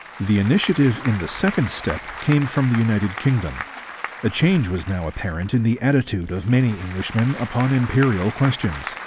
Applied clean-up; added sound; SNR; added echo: none; Applause / Crowd; 14 dB; none.